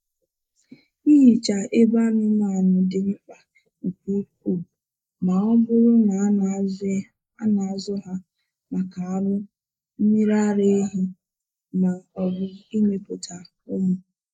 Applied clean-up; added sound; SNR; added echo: neural mask model Resemble Enhance denoiser.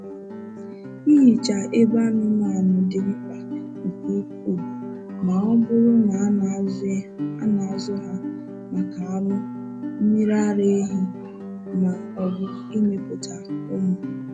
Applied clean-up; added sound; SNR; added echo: none; Guitar; 10 dB; none.